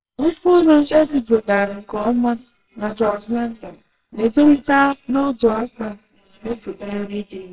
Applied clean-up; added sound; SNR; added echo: neural separator model SepFormer WHAMR!.